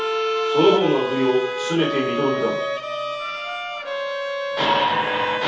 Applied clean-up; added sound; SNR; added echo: none; Bowed string instrument; 3 dB; reverberation time 0.6 s.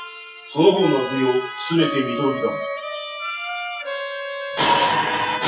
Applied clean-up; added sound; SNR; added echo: classical method WPE with log-MMSE.